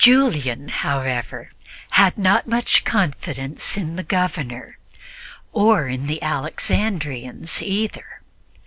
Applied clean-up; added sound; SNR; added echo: none; none; none; none.